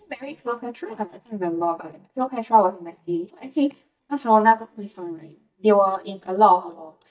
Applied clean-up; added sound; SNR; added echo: neural mask model DeepFilterNet 3.